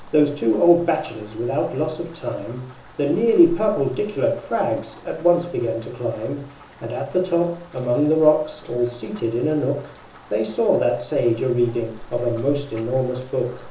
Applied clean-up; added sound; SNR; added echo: none; Rain; 19 dB; reverberation time 0.6 s.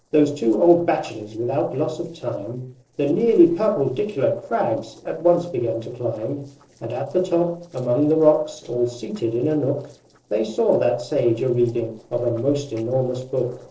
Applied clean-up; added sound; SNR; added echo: neural separator model SepFormer DNS4.